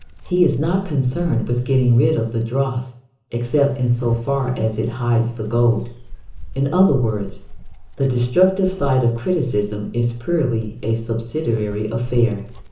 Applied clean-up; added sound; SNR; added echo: none; Dog; 14 dB; reverberation time 0.6 s.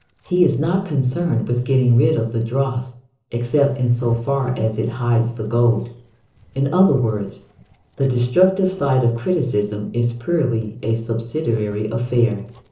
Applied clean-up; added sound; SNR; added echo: neural separator model SepFormer DNS4.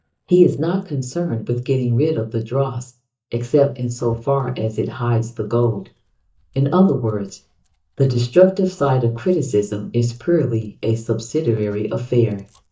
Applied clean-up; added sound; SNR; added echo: neural mask model DeepFilterNet 3.